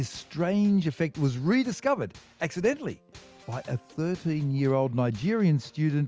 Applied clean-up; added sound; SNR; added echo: none; none; none; none.